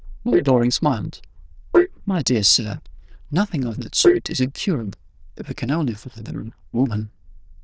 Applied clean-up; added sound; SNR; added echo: neural diffusion model UNIVERSE++.